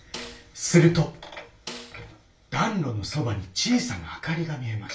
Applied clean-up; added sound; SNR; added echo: none; Snare drum; 17 dB; reverberation time 0.3 s.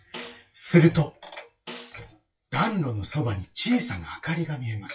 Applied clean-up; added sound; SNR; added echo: classical method WPE with log-MMSE.